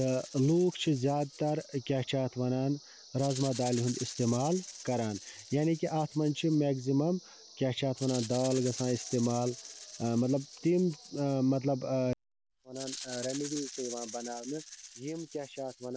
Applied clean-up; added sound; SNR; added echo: none; Rattle (instrument); 15 dB; none.